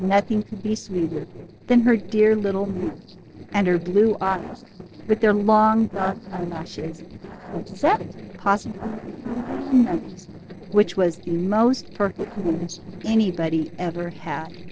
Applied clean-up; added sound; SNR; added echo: neural separator model SepFormer DNS4.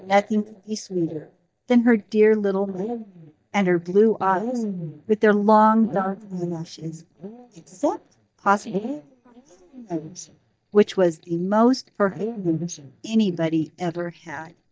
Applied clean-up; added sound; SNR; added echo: neural mask model DeepFilterNet 3.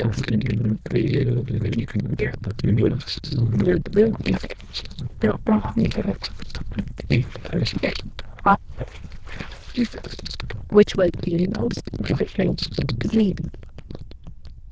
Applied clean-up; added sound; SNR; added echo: neural diffusion model UNIVERSE++.